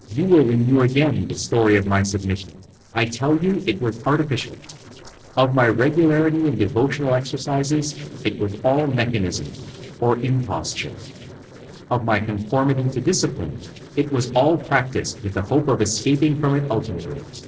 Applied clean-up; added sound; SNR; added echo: neural separator model SepFormer DNS4.